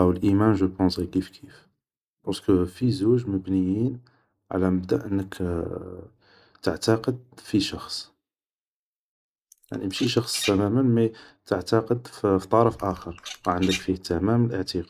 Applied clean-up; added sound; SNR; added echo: neural mask model Resemble Enhance denoiser.